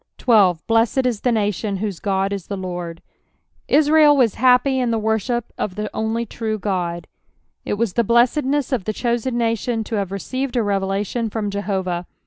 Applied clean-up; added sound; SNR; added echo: none; none; none; none.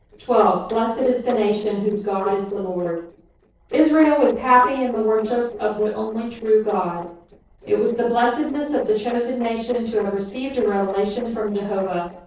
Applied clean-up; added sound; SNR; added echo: neural separator model SepFormer DNS4.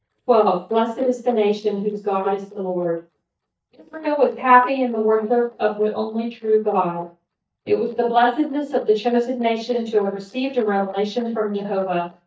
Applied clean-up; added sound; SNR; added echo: neural mask model DeepFilterNet 3.